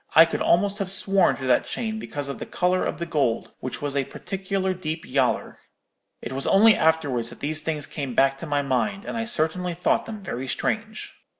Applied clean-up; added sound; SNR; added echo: none; none; none; none.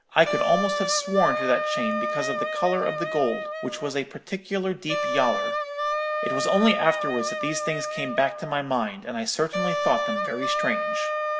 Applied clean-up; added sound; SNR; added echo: none; Wind instrument, woodwind instrument; 2 dB; none.